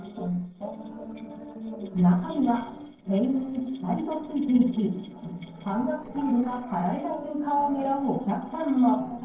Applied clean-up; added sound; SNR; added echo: neural separator model SepFormer DNS4.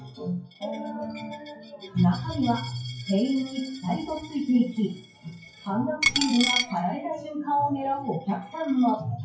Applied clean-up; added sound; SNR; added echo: classical method WPE with log-MMSE.